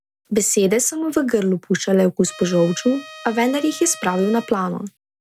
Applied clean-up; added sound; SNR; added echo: none; Trumpet; 19 dB; none.